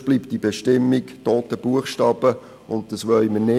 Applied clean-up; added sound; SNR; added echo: none; none; none; none.